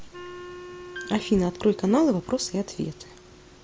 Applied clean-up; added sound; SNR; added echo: none; Wind instrument, woodwind instrument + Piano; 16 dB; none.